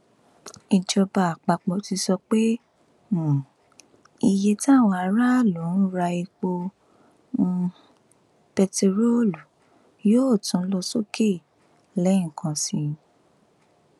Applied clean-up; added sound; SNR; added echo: none; none; none; none.